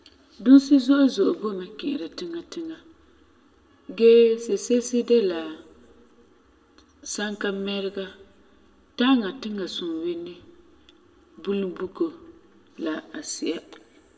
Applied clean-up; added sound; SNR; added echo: none; none; none; reverberation time 1.1 s.